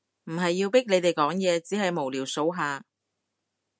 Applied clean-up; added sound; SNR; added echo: none; none; none; none.